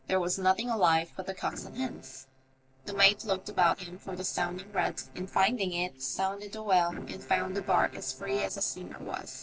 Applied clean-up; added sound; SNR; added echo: neural separator model SepFormer DNS4.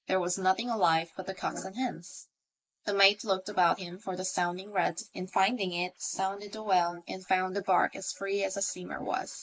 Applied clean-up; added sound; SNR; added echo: neural mask model Resemble Enhance denoiser.